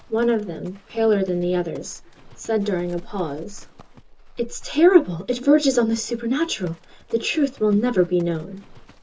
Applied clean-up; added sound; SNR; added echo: none; Livestock, farm animals, working animals; 19 dB; reverberation time 0.2 s.